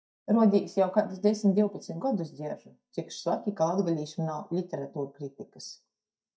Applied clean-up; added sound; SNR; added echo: neural mask model DeepFilterNet 3.